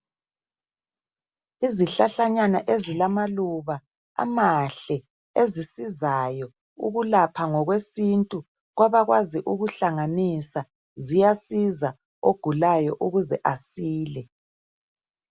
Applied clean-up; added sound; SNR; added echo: none; none; none; none.